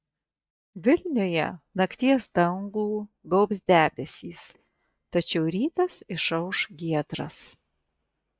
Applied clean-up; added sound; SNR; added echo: neural mask model DeepFilterNet 3.